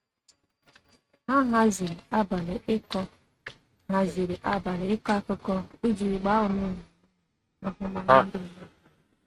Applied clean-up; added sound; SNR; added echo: neural mask model RNNoise.